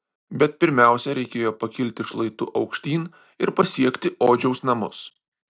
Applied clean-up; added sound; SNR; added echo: none; none; none; none.